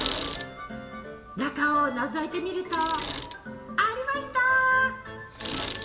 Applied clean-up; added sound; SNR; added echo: none; Bicycle; 11 dB; reverberation time 1.7 s.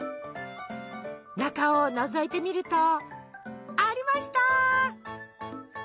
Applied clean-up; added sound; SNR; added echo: none; none; none; none.